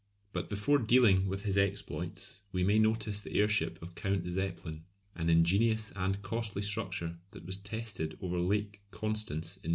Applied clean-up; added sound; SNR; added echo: none; none; none; none.